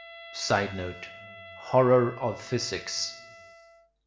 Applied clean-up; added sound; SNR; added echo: none; Wind instrument, woodwind instrument; 18 dB; reverberation time 2.0 s.